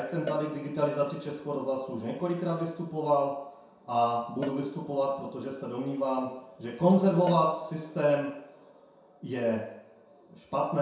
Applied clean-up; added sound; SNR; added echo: none; Cowbell; 17 dB; reverberation time 0.7 s.